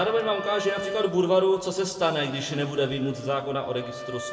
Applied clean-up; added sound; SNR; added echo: none; Wind instrument, woodwind instrument; 12 dB; reverberation time 2.0 s.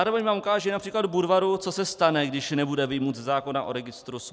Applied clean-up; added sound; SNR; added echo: none; none; none; none.